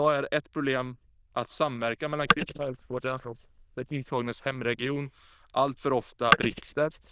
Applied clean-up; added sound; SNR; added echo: neural diffusion model UNIVERSE++.